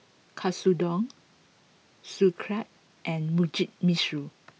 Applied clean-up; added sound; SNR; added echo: none; none; none; none.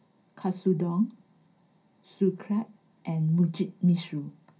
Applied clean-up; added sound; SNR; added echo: none; none; none; reverberation time 0.3 s.